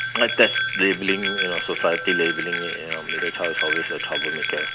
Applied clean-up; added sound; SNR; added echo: none; Bell; 1 dB; none.